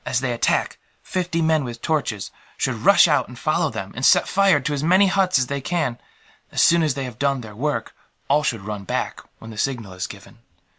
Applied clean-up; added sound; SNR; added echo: none; none; none; none.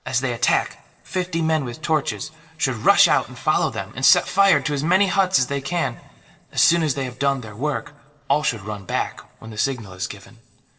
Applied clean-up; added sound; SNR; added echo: neural separator model SepFormer DNS4.